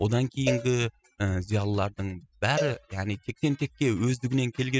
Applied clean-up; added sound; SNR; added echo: classical method spectral subtraction.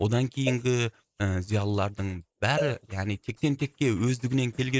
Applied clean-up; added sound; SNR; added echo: neural mask model Resemble Enhance denoiser.